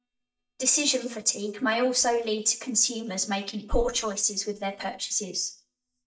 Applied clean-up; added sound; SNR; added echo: neural mask model DeepFilterNet 3.